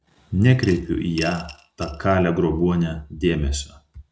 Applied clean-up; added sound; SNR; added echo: none; Coin (dropping) / Glass; 18 dB; none.